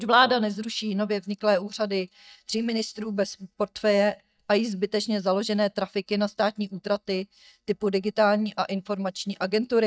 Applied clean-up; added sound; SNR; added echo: neural mask model DeepFilterNet 3.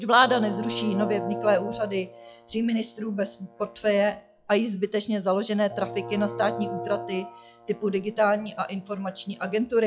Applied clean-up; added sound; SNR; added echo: classical method log-MMSE.